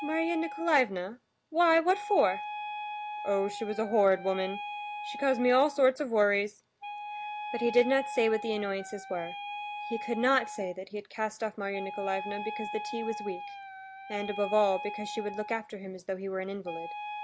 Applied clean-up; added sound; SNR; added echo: none; Wind instrument, woodwind instrument; 10 dB; none.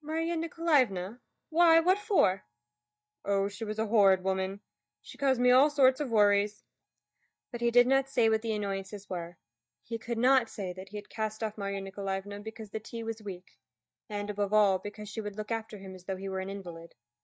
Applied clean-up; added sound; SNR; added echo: neural mask model DeepFilterNet 3.